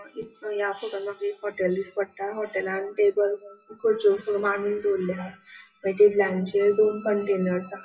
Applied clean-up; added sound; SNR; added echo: classical method WPE with log-MMSE.